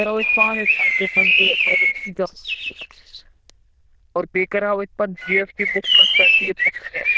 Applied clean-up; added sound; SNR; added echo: neural diffusion model UNIVERSE++.